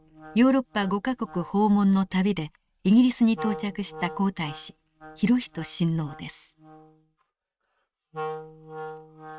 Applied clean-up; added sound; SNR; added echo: neural mask model RNNoise.